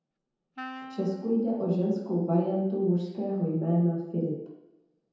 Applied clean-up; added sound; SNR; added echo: none; Wind instrument, woodwind instrument; 17 dB; reverberation time 0.9 s.